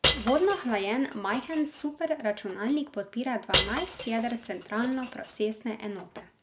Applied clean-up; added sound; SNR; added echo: none; Shatter / Crushing; 1 dB; none.